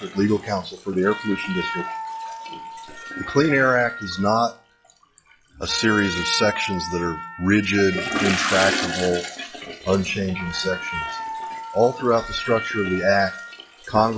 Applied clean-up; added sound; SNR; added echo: classical method log-MMSE.